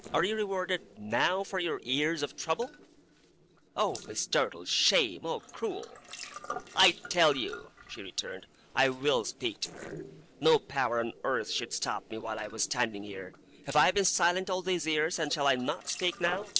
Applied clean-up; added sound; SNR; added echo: neural separator model SepFormer DNS4.